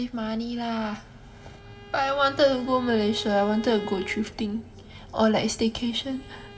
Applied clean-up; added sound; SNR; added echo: none; Bowed string instrument; 18 dB; reverberation time 3.0 s.